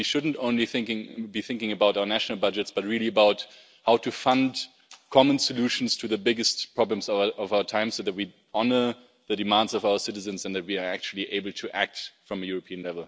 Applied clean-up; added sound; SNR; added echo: none; none; none; none.